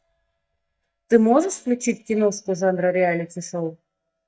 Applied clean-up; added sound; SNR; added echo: neural mask model DeepFilterNet 3.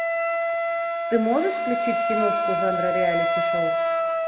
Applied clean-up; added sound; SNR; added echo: none; Wind instrument, woodwind instrument; -4 dB; reverberation time 1.3 s.